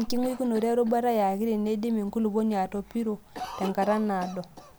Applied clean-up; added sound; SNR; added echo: none; Cough; 17 dB; none.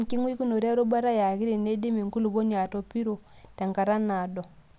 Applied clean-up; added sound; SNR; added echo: none; none; none; none.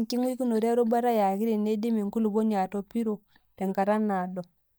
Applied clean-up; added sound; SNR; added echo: neural mask model DeepFilterNet 3.